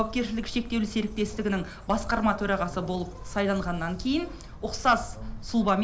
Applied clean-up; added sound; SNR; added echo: none; Bird; 13 dB; none.